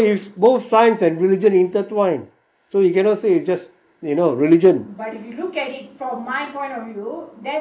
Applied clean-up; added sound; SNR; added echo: neural mask model Resemble Enhance denoiser.